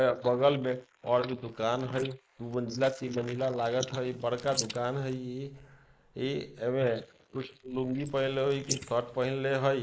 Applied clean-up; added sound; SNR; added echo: neural mask model Resemble Enhance denoiser.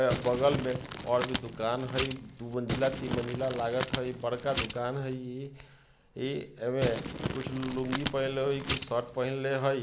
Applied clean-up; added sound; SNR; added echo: none; Crumpling, crinkling; 4 dB; none.